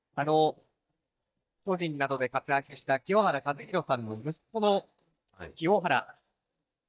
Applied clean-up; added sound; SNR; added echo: neural mask model DeepFilterNet 3.